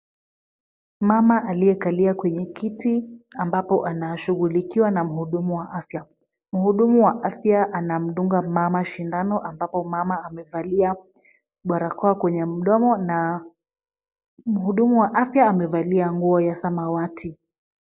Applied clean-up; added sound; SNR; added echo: none; none; none; none.